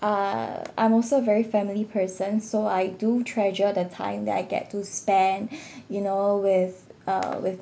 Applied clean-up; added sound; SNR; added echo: none; none; none; none.